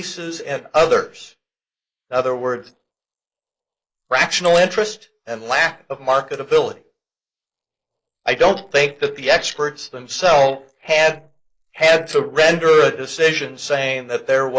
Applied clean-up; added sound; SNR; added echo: neural mask model Resemble Enhance denoiser.